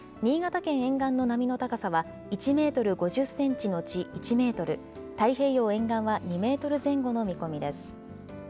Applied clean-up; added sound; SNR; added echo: none; none; none; none.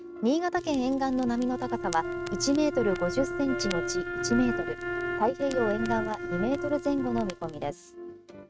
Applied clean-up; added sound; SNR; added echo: neural mask model RNNoise.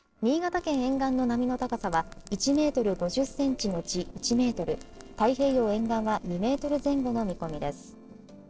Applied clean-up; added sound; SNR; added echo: neural separator model SepFormer DNS4.